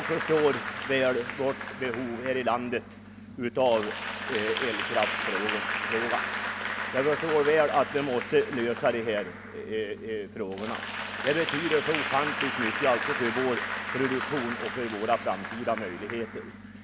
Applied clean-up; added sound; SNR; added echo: none; Applause / Crowd; 5 dB; none.